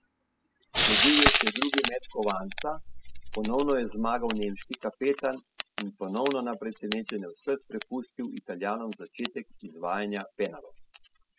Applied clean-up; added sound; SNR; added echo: classical method spectral subtraction.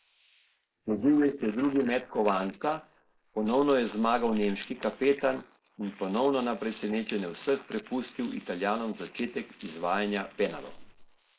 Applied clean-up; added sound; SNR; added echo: neural mask model Resemble Enhance denoiser.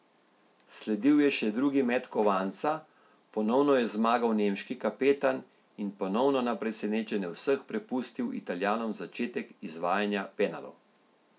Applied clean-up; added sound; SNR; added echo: none; none; none; none.